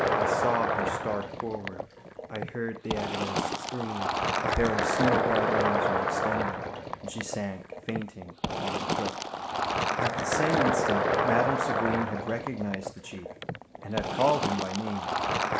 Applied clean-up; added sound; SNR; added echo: none; Fill (with liquid); -4 dB; reverberation time 0.4 s.